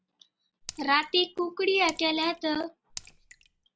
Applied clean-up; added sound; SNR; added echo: none; Raindrop / Splash, splatter; 18 dB; none.